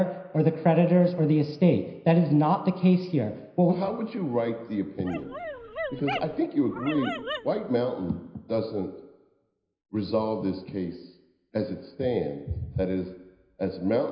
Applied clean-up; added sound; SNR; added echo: none; Dog; 9 dB; reverberation time 0.9 s.